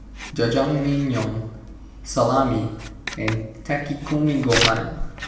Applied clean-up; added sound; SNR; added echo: none; Writing; 8 dB; reverberation time 0.8 s.